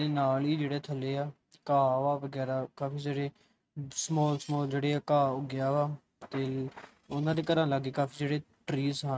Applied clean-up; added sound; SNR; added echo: neural mask model RNNoise.